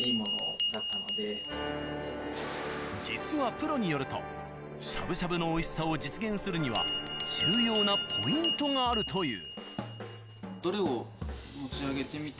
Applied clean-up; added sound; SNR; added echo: none; Bell; -5 dB; none.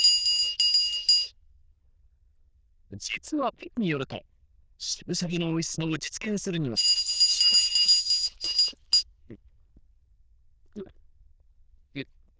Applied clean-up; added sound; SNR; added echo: neural diffusion model UNIVERSE++.